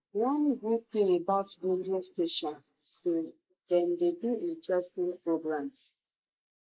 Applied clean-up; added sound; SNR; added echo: neural mask model Resemble Enhance denoiser.